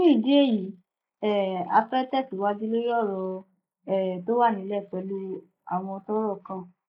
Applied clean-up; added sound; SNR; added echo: neural mask model Resemble Enhance denoiser.